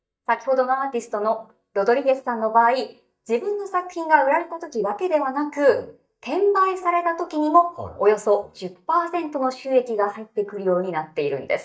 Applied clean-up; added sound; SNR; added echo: neural mask model DeepFilterNet 3.